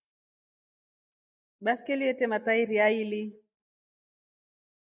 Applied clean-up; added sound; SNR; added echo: neural mask model Resemble Enhance denoiser.